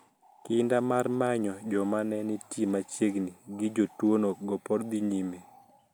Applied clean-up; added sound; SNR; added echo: none; none; none; none.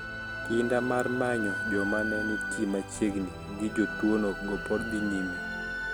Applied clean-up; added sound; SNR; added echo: none; Musical instrument + Wind instrument, woodwind instrument; 4 dB; none.